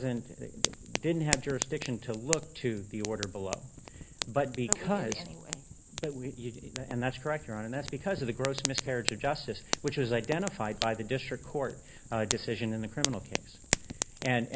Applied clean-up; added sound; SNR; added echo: none; Fire; 4 dB; none.